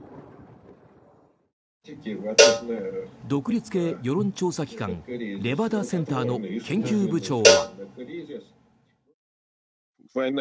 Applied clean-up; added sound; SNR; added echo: none; Cowbell; -5 dB; none.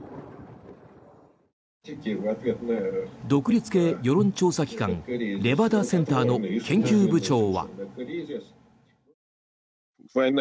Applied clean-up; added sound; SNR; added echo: none; none; none; none.